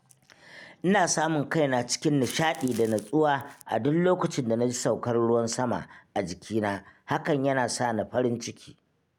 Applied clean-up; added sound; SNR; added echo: none; none; none; none.